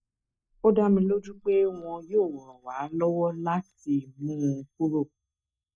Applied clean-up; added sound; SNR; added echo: neural mask model DeepFilterNet 3.